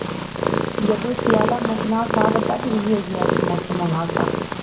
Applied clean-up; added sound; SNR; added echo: none; Purr; -1 dB; reverberation time 1.4 s.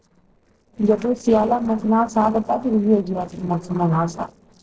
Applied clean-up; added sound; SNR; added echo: neural separator model SepFormer DNS4.